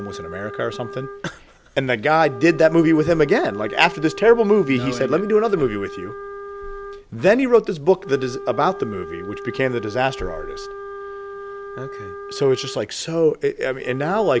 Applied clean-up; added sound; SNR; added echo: none; Wind instrument, woodwind instrument; 14 dB; none.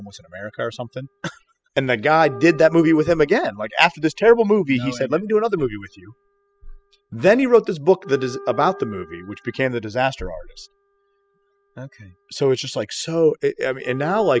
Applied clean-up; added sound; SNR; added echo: classical method spectral subtraction.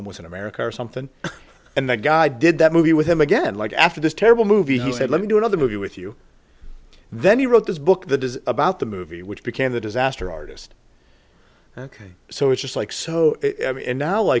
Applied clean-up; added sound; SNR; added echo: none; none; none; none.